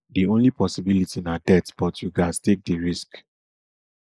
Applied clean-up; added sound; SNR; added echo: neural mask model Resemble Enhance denoiser.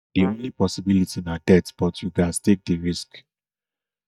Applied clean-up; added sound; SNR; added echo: neural mask model DeepFilterNet 3.